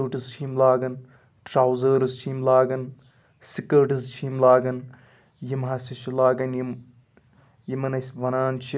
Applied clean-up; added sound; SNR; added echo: none; none; none; none.